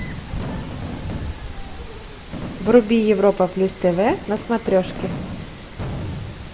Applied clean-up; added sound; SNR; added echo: none; Fireworks; 11 dB; reverberation time 1.6 s.